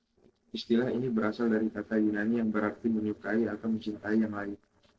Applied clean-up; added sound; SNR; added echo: neural separator model SepFormer DNS4.